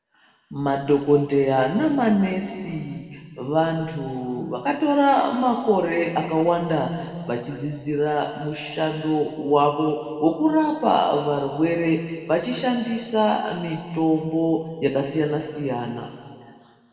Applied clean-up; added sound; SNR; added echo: none; none; none; reverberation time 2.2 s.